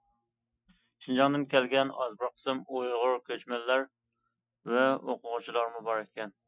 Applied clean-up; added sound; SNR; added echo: classical method Wiener filter.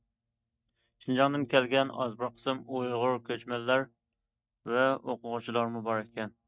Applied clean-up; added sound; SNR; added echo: neural mask model DeepFilterNet 3.